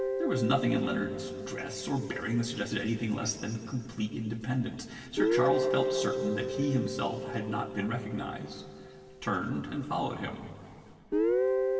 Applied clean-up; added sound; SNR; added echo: none; Guitar; 1 dB; reverberation time 2.4 s.